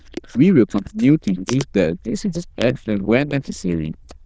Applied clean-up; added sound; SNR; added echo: neural diffusion model UNIVERSE++.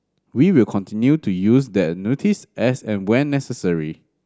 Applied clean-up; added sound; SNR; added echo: none; none; none; none.